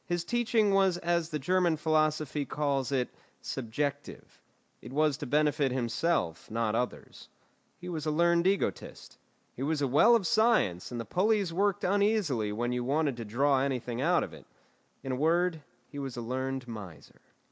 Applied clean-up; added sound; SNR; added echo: none; none; none; none.